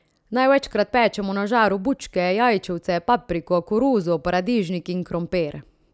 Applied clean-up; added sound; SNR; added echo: none; none; none; none.